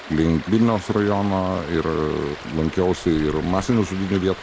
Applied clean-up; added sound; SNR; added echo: none; Stream; 15 dB; none.